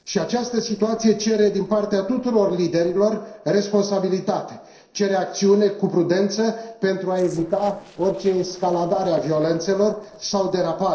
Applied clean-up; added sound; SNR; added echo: neural separator model SepFormer DNS4.